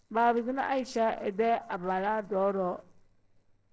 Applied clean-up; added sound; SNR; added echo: neural separator model SepFormer DNS4.